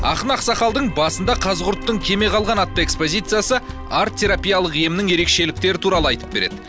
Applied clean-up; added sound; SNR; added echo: none; none; none; none.